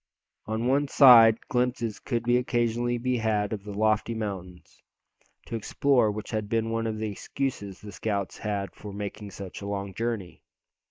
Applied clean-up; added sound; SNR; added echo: neural mask model Resemble Enhance denoiser.